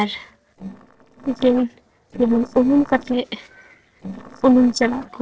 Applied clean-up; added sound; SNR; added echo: neural separator model SepFormer DNS4.